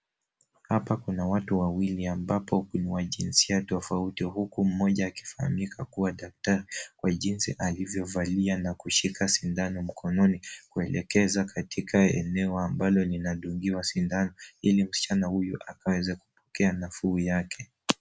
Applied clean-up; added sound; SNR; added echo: none; none; none; none.